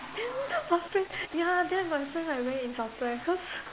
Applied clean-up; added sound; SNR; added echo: none; Toilet flush / Water; 15 dB; none.